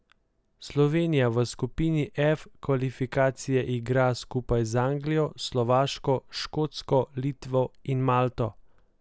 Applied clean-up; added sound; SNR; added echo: none; none; none; none.